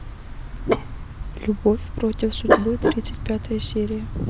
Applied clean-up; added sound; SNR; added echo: none; Dog; 0 dB; none.